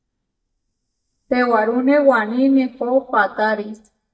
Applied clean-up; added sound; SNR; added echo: neural mask model DeepFilterNet 3.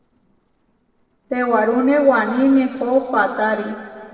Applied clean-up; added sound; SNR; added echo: neural separator model SepFormer DNS4.